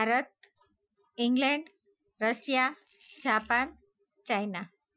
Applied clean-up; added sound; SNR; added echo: classical method Wiener filter.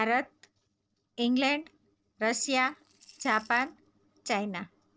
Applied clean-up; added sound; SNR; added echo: neural separator model SepFormer DNS4.